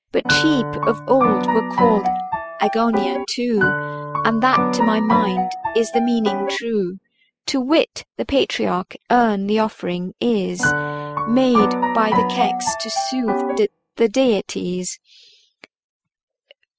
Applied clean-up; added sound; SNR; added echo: classical method spectral subtraction.